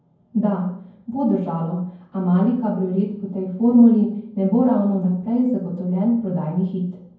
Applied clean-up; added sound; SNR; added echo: none; none; none; reverberation time 0.9 s.